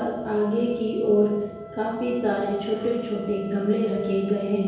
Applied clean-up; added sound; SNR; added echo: none; Wind instrument, woodwind instrument; 18 dB; reverberation time 1.2 s.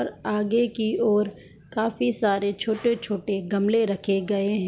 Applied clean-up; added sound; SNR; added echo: none; none; none; none.